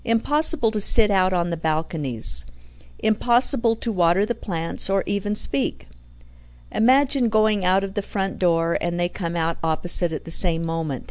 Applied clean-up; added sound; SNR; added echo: none; none; none; none.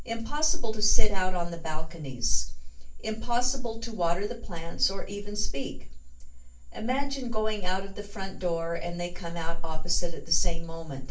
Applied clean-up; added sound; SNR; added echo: none; none; none; reverberation time 0.3 s.